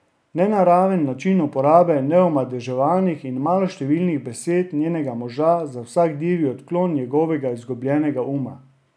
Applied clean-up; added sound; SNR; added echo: none; none; none; none.